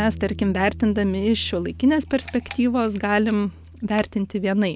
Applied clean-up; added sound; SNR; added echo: none; Camera + Bass guitar; 16 dB; none.